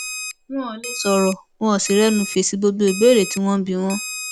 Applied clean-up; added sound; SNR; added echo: none; Alarm; 12 dB; none.